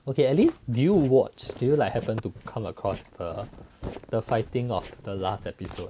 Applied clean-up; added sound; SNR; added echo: none; Walk, footsteps; 16 dB; none.